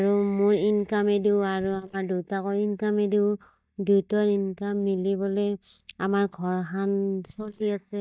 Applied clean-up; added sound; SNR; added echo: neural mask model DeepFilterNet 3.